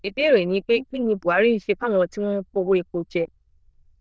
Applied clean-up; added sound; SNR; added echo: neural diffusion model UNIVERSE++.